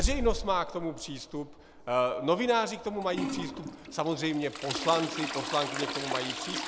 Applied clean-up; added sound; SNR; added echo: none; Trickle, dribble / Toilet flush; 5 dB; none.